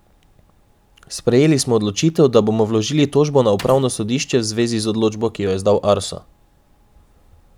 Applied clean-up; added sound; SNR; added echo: none; Mechanisms; 19 dB; none.